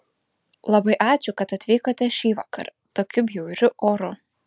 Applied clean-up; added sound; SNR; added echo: none; none; none; none.